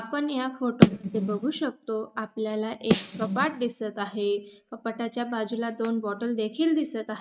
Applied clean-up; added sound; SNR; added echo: neural mask model RNNoise.